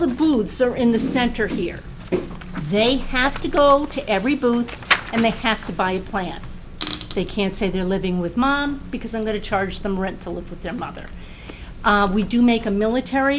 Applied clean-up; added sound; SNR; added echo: none; none; none; none.